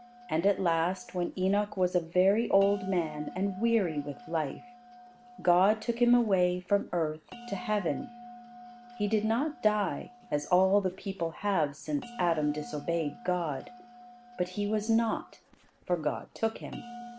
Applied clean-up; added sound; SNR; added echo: none; Bell; 19 dB; none.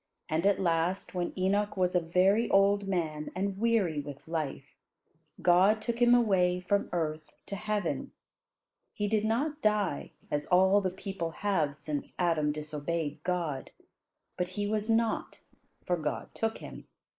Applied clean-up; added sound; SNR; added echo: neural mask model Resemble Enhance denoiser.